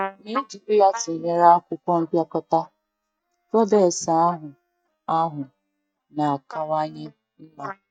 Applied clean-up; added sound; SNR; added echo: neural mask model DeepFilterNet 3.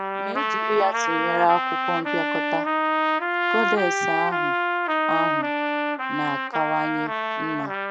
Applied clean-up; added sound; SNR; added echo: none; Trumpet; -3 dB; none.